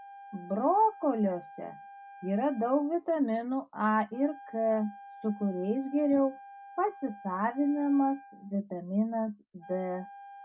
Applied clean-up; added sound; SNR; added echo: none; Wind instrument, woodwind instrument; 19 dB; none.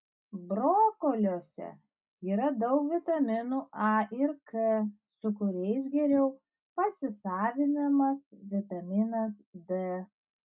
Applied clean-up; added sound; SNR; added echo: none; none; none; none.